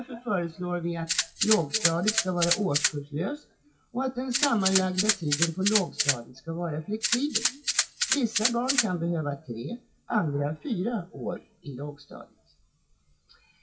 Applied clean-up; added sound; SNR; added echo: classical method WPE with log-MMSE.